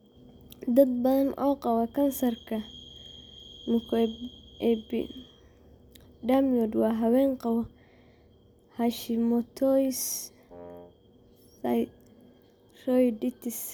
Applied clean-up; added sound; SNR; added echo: none; Wind instrument, woodwind instrument; 20 dB; none.